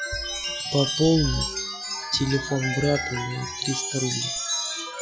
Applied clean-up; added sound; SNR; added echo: classical method log-MMSE.